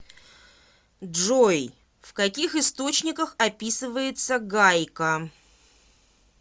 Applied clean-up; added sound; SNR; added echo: none; none; none; none.